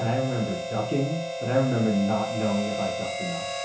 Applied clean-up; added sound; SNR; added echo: none; Harmonica; 5 dB; reverberation time 0.7 s.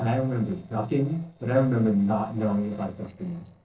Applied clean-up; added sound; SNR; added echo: neural separator model SepFormer DNS4.